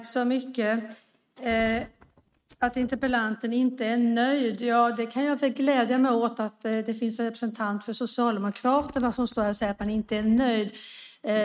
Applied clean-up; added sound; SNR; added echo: neural mask model RNNoise.